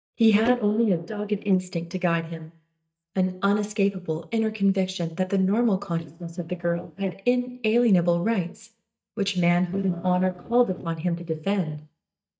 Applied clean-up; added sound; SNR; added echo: neural mask model DeepFilterNet 3.